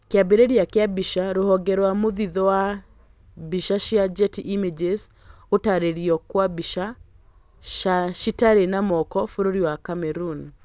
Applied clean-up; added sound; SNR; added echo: none; none; none; none.